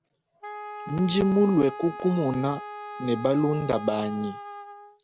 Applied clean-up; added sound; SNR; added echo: none; Wind instrument, woodwind instrument; 13 dB; none.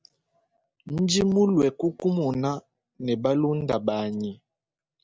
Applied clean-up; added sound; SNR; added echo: none; none; none; none.